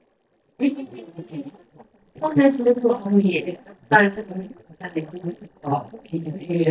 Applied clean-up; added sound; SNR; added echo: neural mask model DeepFilterNet 3.